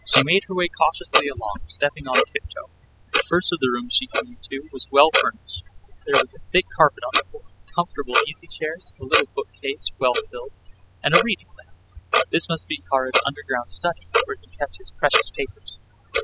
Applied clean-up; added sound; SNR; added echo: classical method spectral subtraction.